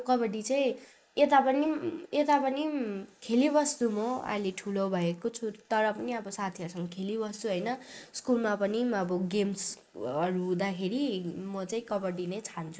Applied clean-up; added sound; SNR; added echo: neural mask model Resemble Enhance denoiser.